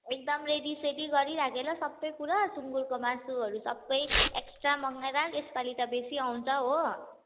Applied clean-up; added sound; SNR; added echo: none; Tearing; -1 dB; none.